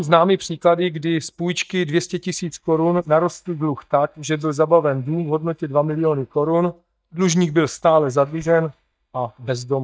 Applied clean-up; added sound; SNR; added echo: neural mask model DeepFilterNet 3.